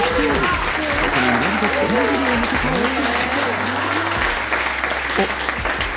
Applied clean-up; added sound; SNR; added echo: none; Applause; -2 dB; none.